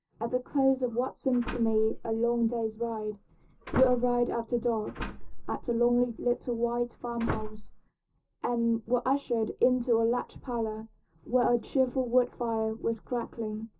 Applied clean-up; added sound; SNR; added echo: none; Slam; 8 dB; reverberation time 0.2 s.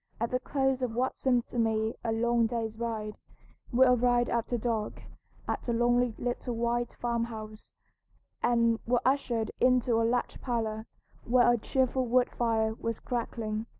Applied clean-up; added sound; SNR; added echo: none; none; none; none.